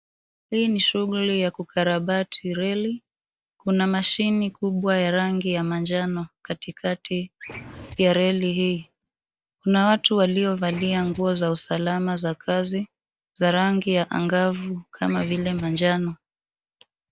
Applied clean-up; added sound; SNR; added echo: neural mask model DeepFilterNet 3.